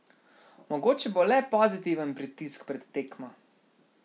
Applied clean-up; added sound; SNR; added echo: none; none; none; none.